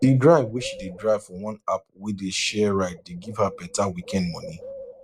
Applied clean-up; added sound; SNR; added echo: none; Bird; 18 dB; none.